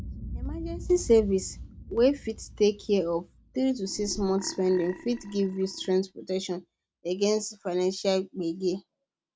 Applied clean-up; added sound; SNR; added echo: none; Boom + Burping, eructation; 15 dB; none.